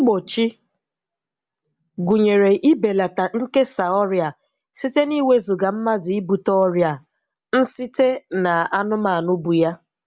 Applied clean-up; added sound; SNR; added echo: none; none; none; none.